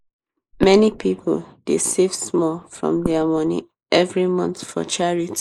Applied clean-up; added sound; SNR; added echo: neural mask model Resemble Enhance denoiser.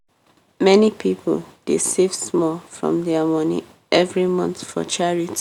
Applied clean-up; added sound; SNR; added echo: none; none; none; none.